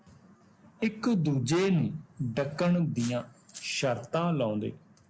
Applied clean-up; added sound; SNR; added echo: none; none; none; none.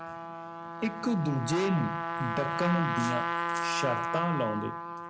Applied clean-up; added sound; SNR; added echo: none; Trumpet; 2 dB; none.